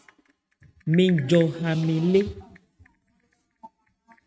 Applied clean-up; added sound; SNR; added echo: neural mask model RNNoise.